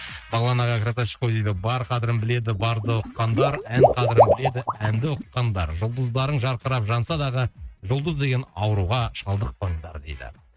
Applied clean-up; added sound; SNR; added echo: neural mask model RNNoise.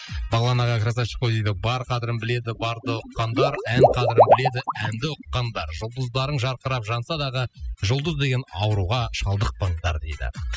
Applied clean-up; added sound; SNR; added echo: classical method spectral subtraction.